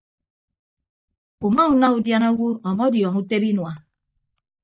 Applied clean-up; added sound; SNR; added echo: neural mask model DeepFilterNet 3.